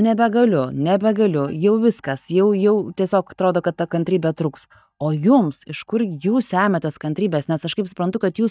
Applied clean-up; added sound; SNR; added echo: neural mask model DeepFilterNet 3.